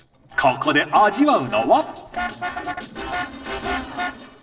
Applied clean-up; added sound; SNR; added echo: neural separator model SepFormer DNS4.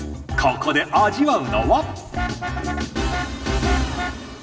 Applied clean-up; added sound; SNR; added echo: none; Vehicle horn, car horn, honking; 12 dB; reverberation time 2.4 s.